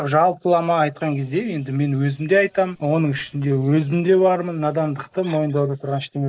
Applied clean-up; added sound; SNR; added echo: neural mask model Resemble Enhance denoiser.